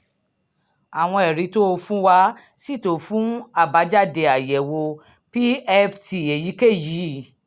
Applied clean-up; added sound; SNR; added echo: none; none; none; none.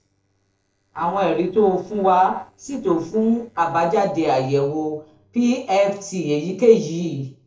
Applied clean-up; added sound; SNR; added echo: neural separator model SepFormer DNS4.